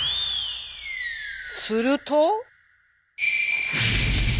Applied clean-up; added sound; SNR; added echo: none; none; none; none.